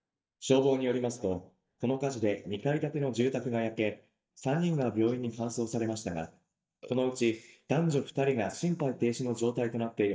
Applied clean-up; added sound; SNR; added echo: neural mask model DeepFilterNet 3.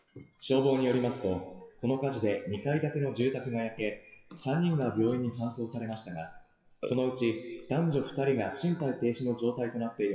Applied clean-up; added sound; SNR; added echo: classical method WPE with log-MMSE.